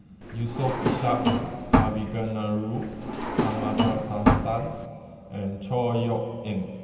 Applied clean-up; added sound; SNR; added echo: none; Drawer open or close; -3 dB; reverberation time 2.9 s.